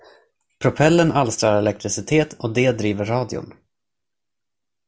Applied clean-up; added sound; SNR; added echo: none; none; none; none.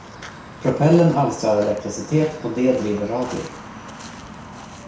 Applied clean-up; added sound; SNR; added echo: none; Walk, footsteps; 16 dB; reverberation time 0.6 s.